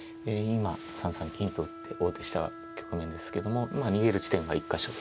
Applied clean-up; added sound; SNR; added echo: none; Wind instrument, woodwind instrument; 13 dB; none.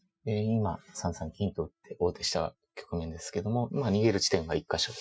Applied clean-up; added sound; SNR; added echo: classical method Wiener filter.